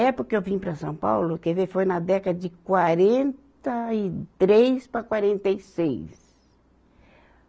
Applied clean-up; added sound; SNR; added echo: none; none; none; none.